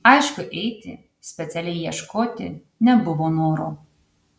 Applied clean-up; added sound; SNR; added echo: none; none; none; none.